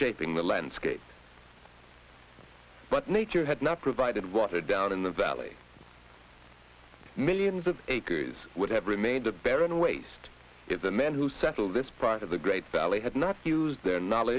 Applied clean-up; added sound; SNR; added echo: none; none; none; none.